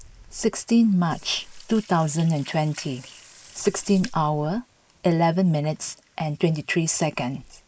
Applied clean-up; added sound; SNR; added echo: neural mask model Resemble Enhance denoiser.